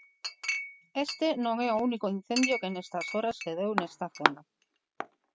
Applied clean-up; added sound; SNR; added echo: none; Chink, clink; 4 dB; none.